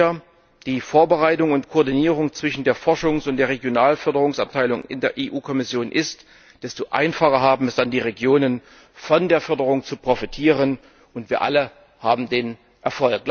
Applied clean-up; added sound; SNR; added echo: none; none; none; none.